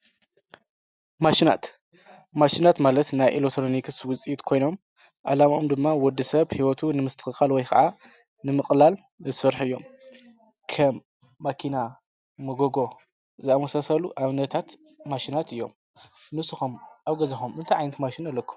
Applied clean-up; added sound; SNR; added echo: none; none; none; none.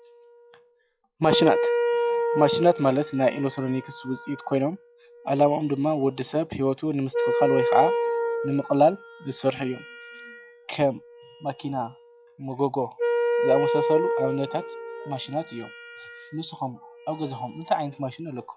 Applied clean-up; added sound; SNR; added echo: classical method log-MMSE.